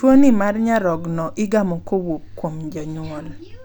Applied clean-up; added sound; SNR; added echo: none; none; none; none.